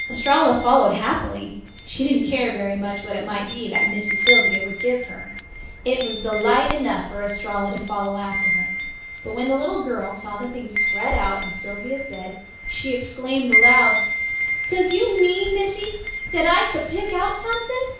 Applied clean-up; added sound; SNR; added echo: none; Wind chime; 0 dB; reverberation time 0.7 s.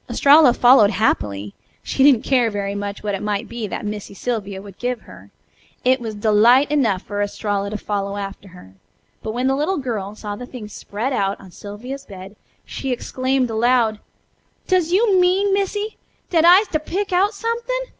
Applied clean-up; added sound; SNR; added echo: none; none; none; none.